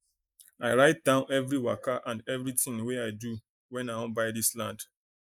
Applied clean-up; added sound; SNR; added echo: neural mask model Resemble Enhance denoiser.